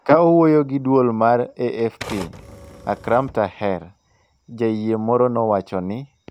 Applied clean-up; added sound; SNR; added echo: none; Typewriter; 18 dB; none.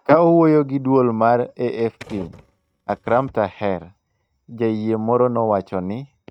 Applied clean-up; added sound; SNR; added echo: neural mask model RNNoise.